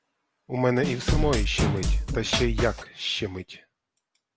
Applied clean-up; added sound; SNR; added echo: none; Drum kit; -3 dB; none.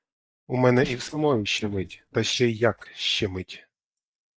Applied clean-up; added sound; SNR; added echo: neural mask model DeepFilterNet 3.